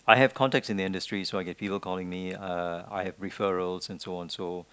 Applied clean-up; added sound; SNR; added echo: none; none; none; none.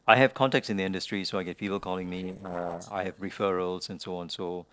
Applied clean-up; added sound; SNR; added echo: neural separator model SepFormer DNS4.